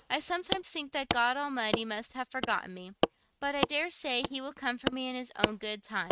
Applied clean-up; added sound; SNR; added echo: neural mask model RNNoise.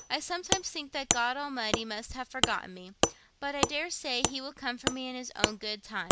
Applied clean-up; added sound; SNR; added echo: none; Wood; -1 dB; none.